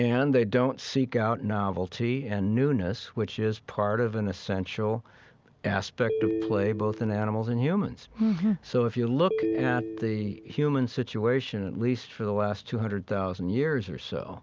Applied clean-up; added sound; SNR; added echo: none; Telephone; 5 dB; none.